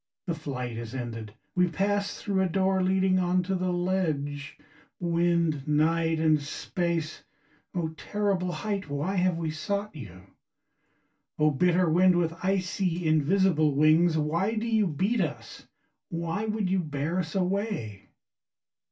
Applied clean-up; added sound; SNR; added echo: none; none; none; reverberation time 0.2 s.